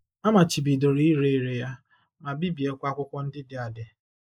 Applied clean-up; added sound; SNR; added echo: neural mask model Resemble Enhance denoiser.